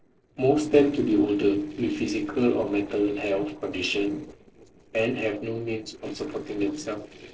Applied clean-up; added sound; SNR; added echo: neural separator model SepFormer DNS4.